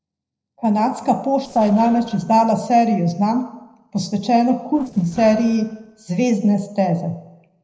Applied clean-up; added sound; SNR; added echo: neural separator model SepFormer DNS4.